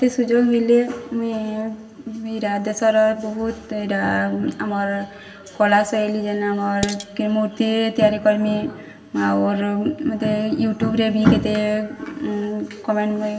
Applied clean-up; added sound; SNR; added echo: none; Dishes, pots, and pans; 11 dB; reverberation time 1.6 s.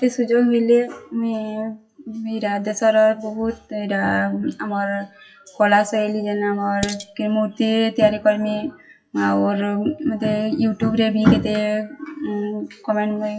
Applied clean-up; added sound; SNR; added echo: classical method WPE with log-MMSE.